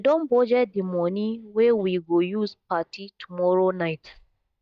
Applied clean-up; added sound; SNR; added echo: neural mask model DeepFilterNet 3.